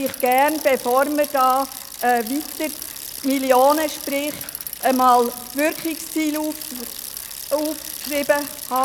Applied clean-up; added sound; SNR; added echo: none; Bicycle; 12 dB; none.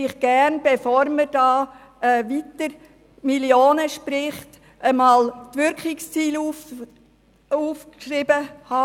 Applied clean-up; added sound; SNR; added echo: none; none; none; none.